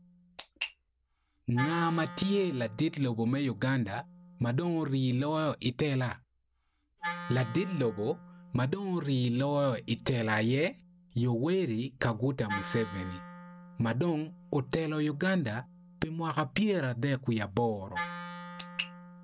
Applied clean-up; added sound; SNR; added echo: none; Wind instrument, woodwind instrument; 15 dB; none.